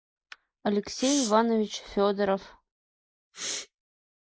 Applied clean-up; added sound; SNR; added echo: neural mask model Resemble Enhance denoiser.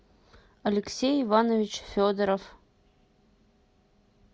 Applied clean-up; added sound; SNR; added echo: none; none; none; none.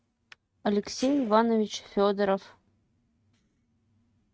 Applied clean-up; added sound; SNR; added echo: neural mask model RNNoise.